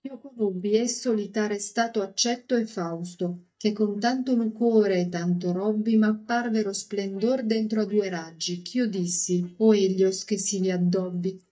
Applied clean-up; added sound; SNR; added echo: neural mask model DeepFilterNet 3.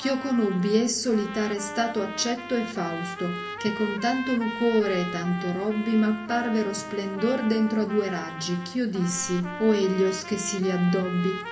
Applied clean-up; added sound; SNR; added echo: none; Trumpet; 11 dB; reverberation time 0.3 s.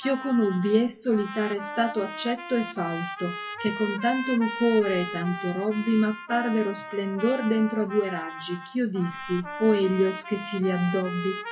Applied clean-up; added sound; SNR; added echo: classical method WPE with log-MMSE.